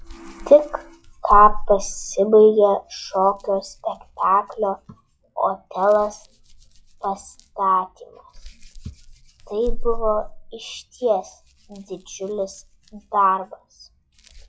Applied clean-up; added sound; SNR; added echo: classical method log-MMSE.